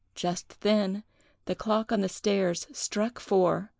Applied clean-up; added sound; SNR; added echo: neural mask model Resemble Enhance denoiser.